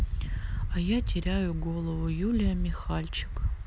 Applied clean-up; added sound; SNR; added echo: none; none; none; none.